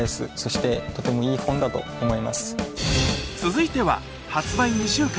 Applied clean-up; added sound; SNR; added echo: none; Drum / Drum kit; 9 dB; none.